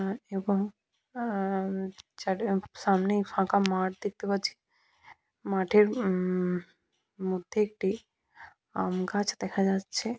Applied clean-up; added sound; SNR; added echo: none; none; none; none.